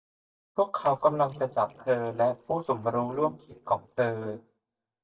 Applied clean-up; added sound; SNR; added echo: neural mask model DeepFilterNet 3.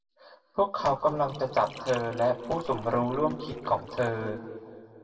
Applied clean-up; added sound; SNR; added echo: none; Liquid; 18 dB; reverberation time 2.1 s.